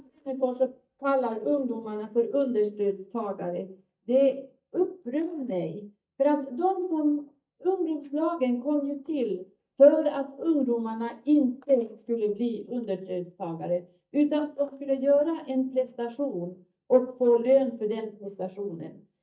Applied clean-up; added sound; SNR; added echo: neural mask model DeepFilterNet 3.